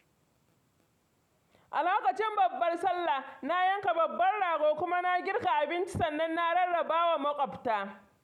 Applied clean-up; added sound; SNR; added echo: none; none; none; none.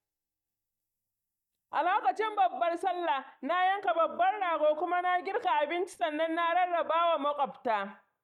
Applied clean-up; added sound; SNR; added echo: neural mask model DeepFilterNet 3.